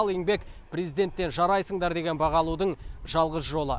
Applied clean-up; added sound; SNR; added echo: none; Fixed-wing aircraft, airplane; 14 dB; none.